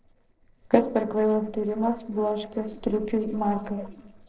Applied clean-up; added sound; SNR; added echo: neural separator model SepFormer DNS4.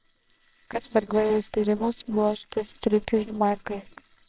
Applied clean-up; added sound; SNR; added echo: neural separator model SepFormer WHAMR!.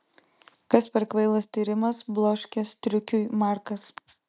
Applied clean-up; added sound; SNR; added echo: none; none; none; none.